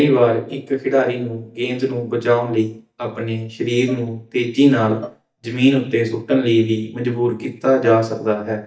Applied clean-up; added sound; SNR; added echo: neural mask model DeepFilterNet 3.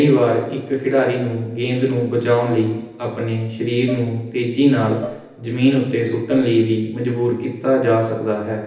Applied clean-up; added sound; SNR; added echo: none; Dishes, pots, and pans; 17 dB; reverberation time 0.9 s.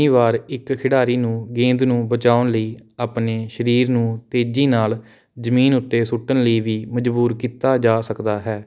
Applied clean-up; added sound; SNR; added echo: none; none; none; none.